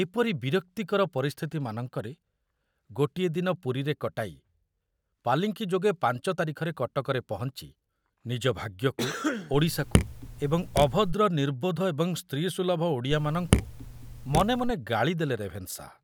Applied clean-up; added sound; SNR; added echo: none; Cough + Raindrop / Drip; 1 dB; none.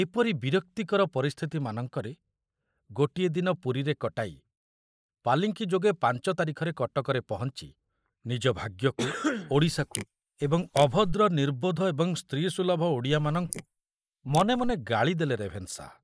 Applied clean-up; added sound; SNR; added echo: neural mask model Resemble Enhance denoiser.